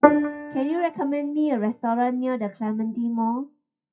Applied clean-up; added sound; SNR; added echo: classical method WPE with log-MMSE.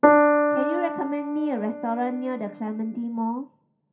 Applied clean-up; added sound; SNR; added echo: none; Piano; -5 dB; reverberation time 0.3 s.